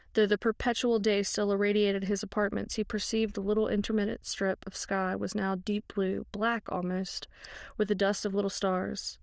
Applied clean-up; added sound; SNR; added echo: neural diffusion model UNIVERSE++.